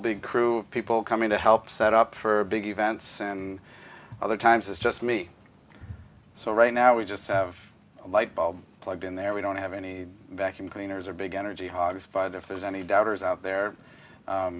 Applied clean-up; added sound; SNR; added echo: none; none; none; none.